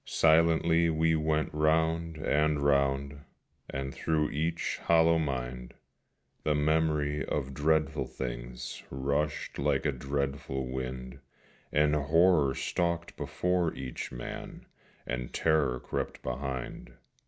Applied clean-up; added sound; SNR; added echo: none; none; none; none.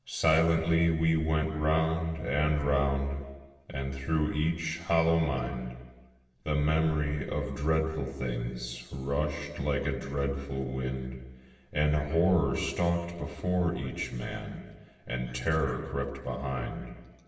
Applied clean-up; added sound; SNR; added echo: none; none; none; reverberation time 1.3 s.